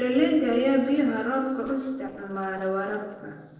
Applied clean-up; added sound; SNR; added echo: neural separator model SepFormer DNS4.